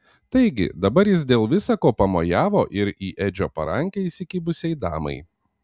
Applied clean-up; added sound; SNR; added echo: none; none; none; none.